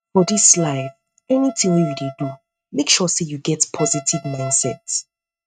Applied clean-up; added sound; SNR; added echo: neural mask model RNNoise.